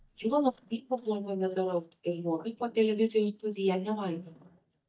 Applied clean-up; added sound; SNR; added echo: neural mask model DeepFilterNet 3.